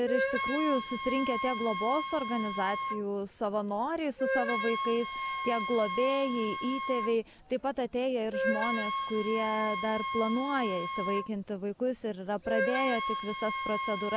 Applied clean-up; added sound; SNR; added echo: none; Wind instrument, woodwind instrument; 3 dB; none.